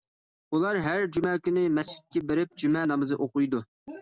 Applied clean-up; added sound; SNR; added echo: none; none; none; none.